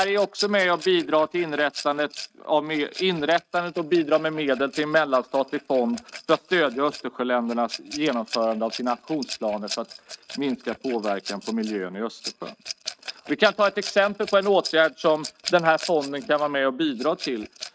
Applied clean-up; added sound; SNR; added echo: neural mask model RNNoise.